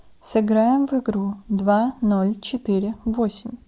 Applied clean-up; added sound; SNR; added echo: none; none; none; none.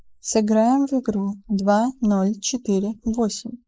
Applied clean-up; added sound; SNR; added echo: neural mask model Resemble Enhance denoiser.